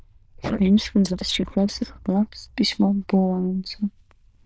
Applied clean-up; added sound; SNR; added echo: neural diffusion model UNIVERSE++.